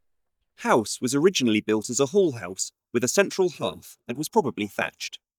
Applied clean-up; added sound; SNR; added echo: neural mask model DeepFilterNet 3.